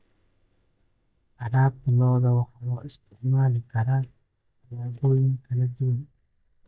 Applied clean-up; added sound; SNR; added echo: neural mask model DeepFilterNet 3.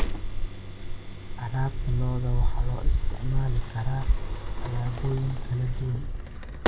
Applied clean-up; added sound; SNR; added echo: none; Sliding door; -5 dB; reverberation time 0.8 s.